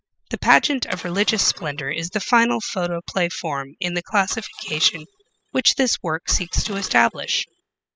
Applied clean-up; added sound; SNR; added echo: classical method spectral subtraction.